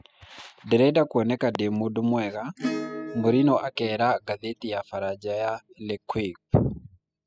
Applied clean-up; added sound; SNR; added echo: classical method spectral subtraction.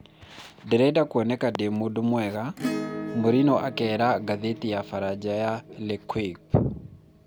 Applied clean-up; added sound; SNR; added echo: none; Acoustic guitar / Strum; 13 dB; none.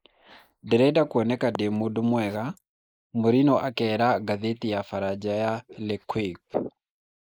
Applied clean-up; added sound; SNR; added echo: neural mask model Resemble Enhance denoiser.